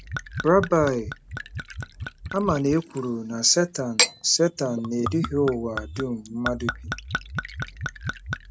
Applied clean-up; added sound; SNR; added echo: none; Gurgling / Chink, clink / Liquid; 6 dB; none.